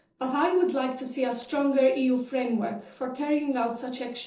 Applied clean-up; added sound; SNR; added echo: neural separator model SepFormer DNS4.